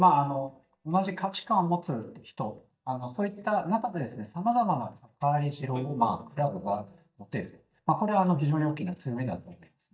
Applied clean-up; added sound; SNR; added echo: neural mask model DeepFilterNet 3.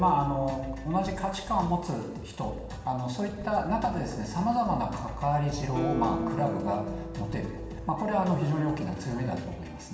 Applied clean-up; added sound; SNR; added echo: none; Guitar; 12 dB; reverberation time 1.1 s.